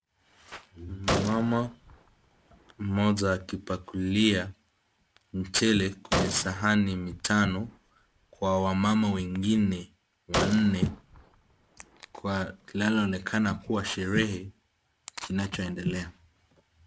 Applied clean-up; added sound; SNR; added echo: none; Gunshot, gunfire; 7 dB; none.